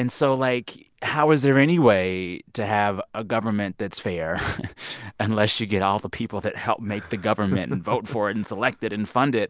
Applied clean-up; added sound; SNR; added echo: none; none; none; none.